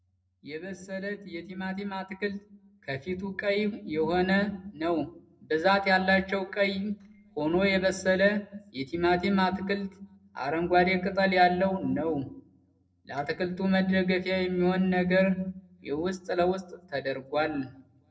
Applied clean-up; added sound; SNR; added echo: neural separator model SepFormer DNS4.